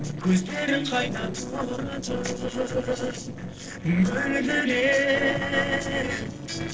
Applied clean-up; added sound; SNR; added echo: neural separator model SepFormer DNS4.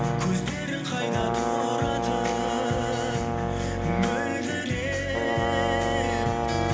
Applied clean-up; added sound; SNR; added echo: none; Brass instrument; 1 dB; reverberation time 0.8 s.